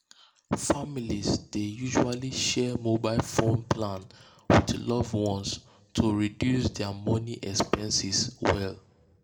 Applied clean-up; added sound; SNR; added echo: none; none; none; reverberation time 0.3 s.